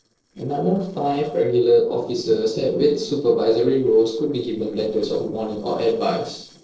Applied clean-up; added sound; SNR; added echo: neural separator model SepFormer DNS4.